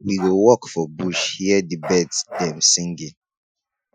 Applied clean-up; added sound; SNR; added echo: classical method Wiener filter.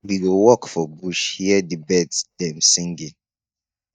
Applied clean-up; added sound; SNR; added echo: neural mask model DeepFilterNet 3.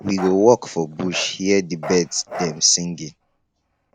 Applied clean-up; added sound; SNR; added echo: none; Bark; 15 dB; none.